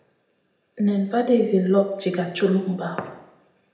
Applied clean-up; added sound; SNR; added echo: none; none; none; reverberation time 0.8 s.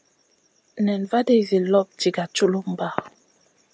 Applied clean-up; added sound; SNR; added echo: none; none; none; none.